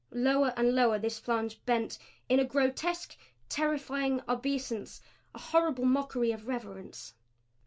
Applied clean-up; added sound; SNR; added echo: none; none; none; none.